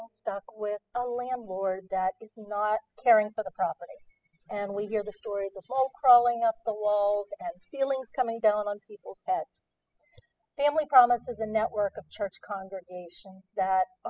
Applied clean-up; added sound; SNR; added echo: classical method spectral subtraction.